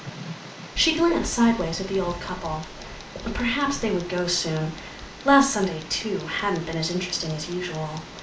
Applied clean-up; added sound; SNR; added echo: none; Tick; 14 dB; reverberation time 0.3 s.